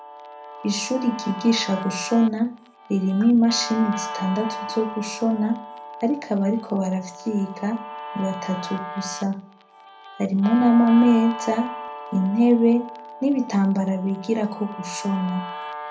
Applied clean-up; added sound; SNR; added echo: none; Guitar; 12 dB; reverberation time 0.3 s.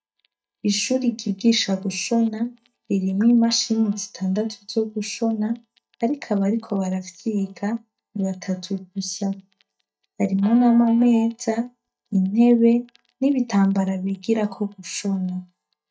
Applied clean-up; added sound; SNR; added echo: neural mask model DeepFilterNet 3.